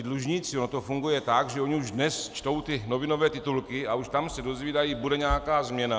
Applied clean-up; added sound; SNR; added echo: none; none; none; none.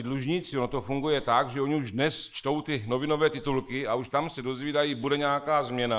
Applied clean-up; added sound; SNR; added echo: neural mask model Resemble Enhance denoiser.